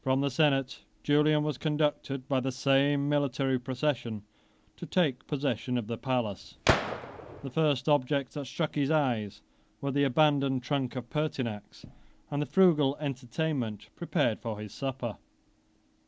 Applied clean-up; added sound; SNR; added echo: none; Gunshot, gunfire; 3 dB; none.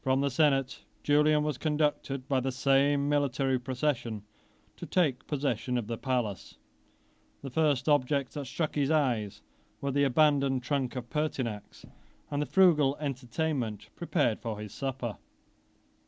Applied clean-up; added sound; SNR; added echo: none; none; none; none.